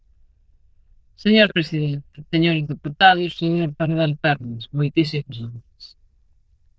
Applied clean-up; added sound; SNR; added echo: neural diffusion model UNIVERSE++.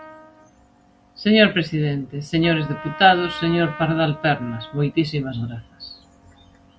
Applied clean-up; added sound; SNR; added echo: none; Trumpet; 18 dB; none.